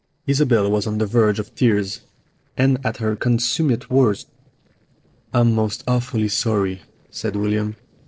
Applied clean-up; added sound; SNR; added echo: neural separator model SepFormer DNS4.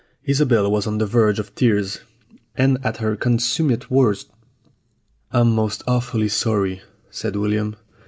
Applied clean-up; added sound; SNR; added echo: none; none; none; none.